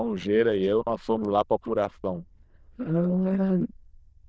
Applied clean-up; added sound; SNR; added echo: neural diffusion model UNIVERSE++.